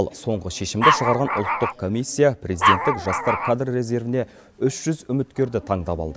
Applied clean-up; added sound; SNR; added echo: none; Dog; -2 dB; none.